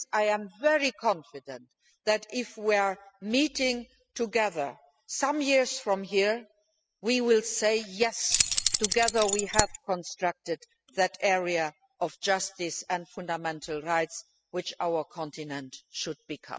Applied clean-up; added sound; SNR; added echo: classical method spectral subtraction.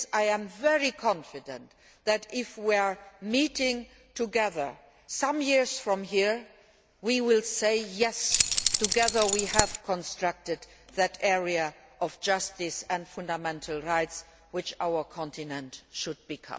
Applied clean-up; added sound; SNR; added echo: none; Keys jangling; -2 dB; none.